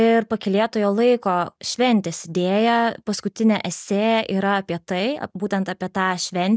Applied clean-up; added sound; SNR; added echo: none; none; none; none.